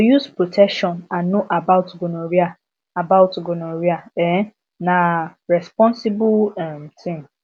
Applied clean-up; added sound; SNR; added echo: none; none; none; none.